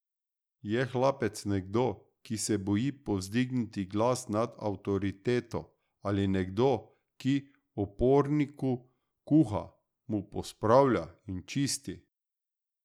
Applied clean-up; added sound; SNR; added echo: none; none; none; none.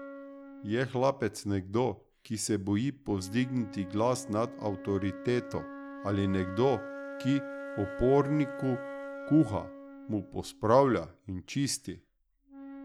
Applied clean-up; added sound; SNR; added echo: none; Wind instrument, woodwind instrument; 13 dB; none.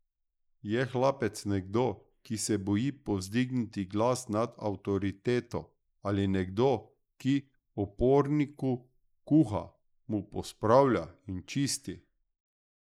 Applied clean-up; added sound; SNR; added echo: neural mask model Resemble Enhance denoiser.